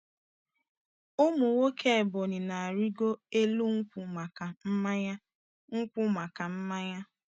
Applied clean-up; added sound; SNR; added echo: none; none; none; none.